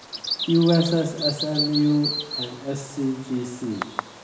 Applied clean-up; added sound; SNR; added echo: none; Bird vocalization, bird call, bird song; 7 dB; reverberation time 1.0 s.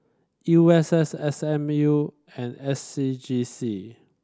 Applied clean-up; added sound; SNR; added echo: none; none; none; none.